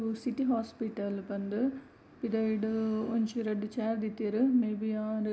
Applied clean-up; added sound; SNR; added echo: none; none; none; none.